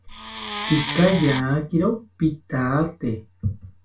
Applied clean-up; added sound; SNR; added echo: none; Wood; 6 dB; reverberation time 0.2 s.